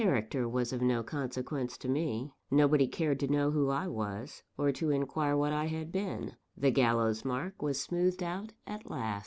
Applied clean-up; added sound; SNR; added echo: none; none; none; none.